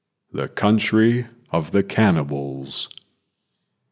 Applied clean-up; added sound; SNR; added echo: none; none; none; none.